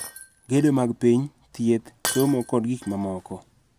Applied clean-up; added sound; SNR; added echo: none; Shatter; 14 dB; none.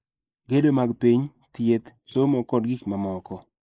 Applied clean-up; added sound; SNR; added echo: neural mask model Resemble Enhance denoiser.